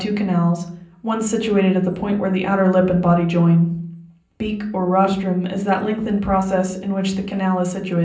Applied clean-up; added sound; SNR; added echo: none; none; none; reverberation time 0.6 s.